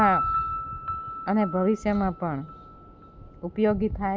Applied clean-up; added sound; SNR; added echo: none; Piano; 6 dB; none.